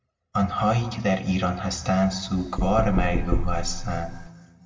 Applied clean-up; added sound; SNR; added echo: none; Knock; 1 dB; reverberation time 1.2 s.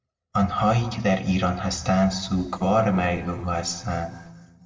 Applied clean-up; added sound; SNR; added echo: neural separator model SepFormer DNS4.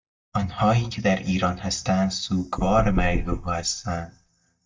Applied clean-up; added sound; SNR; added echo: neural mask model DeepFilterNet 3.